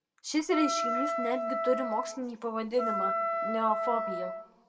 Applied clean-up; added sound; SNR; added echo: none; Wind instrument, woodwind instrument; 0 dB; reverberation time 0.5 s.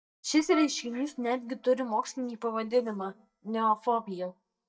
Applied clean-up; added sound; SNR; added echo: neural mask model DeepFilterNet 3.